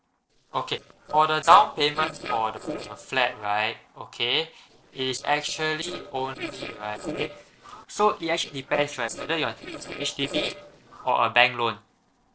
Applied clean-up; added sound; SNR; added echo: neural separator model SepFormer DNS4.